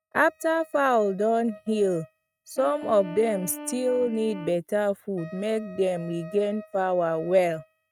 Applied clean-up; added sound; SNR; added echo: neural mask model RNNoise.